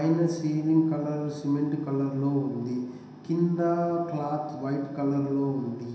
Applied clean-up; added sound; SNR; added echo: none; none; none; reverberation time 0.7 s.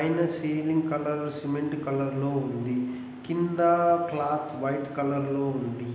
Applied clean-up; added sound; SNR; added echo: none; none; none; none.